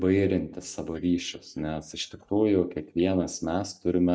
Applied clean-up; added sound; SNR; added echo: neural mask model DeepFilterNet 3.